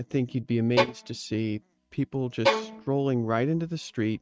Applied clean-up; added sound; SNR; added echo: neural mask model RNNoise.